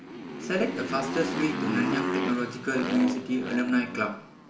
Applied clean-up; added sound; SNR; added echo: none; Motorcycle; 4 dB; reverberation time 0.2 s.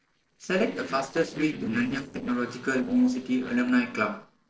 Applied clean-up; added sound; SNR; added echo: neural separator model SepFormer DNS4.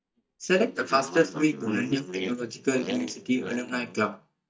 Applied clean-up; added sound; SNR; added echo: neural mask model DeepFilterNet 3.